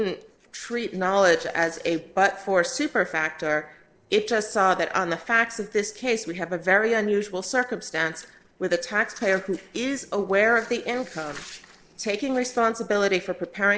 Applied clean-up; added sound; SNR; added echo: neural separator model SepFormer DNS4.